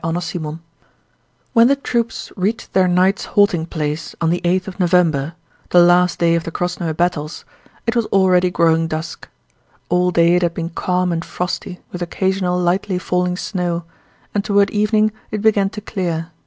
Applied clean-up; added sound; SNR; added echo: none; none; none; none.